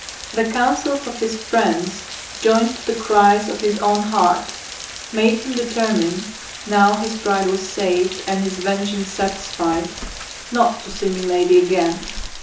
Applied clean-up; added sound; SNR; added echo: none; Rain; 12 dB; reverberation time 0.8 s.